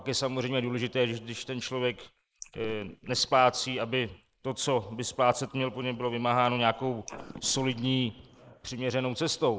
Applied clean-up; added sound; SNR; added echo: neural mask model Resemble Enhance denoiser.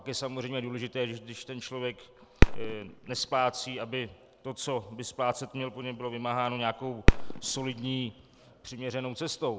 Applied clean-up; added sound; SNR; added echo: none; Fireworks; -3 dB; none.